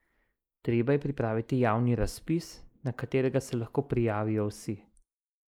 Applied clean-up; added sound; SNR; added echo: neural mask model Resemble Enhance denoiser.